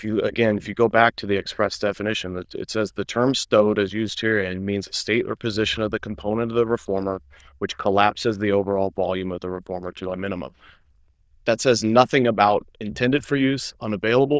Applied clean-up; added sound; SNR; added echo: neural diffusion model UNIVERSE++.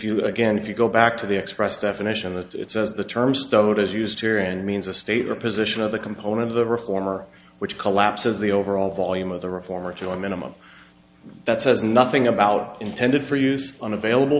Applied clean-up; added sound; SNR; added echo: none; none; none; none.